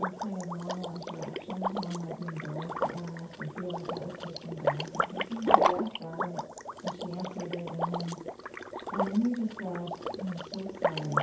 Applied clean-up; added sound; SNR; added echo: none; Liquid; -3 dB; reverberation time 0.6 s.